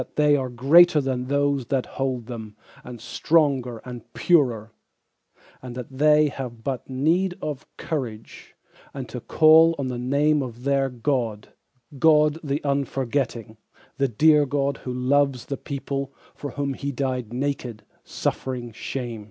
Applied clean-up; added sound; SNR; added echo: none; none; none; none.